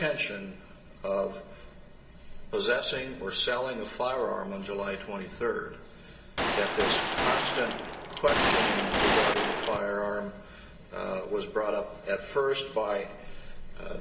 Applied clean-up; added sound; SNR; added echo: none; Gunshot, gunfire; -4 dB; reverberation time 2.5 s.